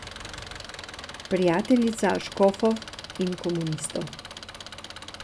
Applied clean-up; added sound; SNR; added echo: none; Engine; 13 dB; none.